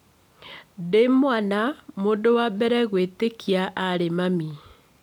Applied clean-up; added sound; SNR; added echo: none; none; none; none.